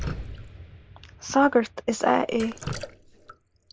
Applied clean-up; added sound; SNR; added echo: none; Explosion + Drip; 11 dB; none.